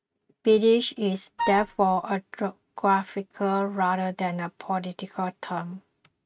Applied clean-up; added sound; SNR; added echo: neural mask model RNNoise.